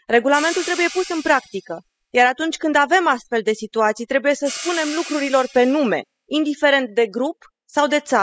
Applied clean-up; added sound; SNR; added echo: classical method spectral subtraction.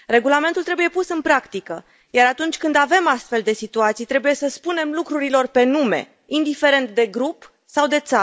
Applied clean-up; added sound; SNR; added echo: none; none; none; none.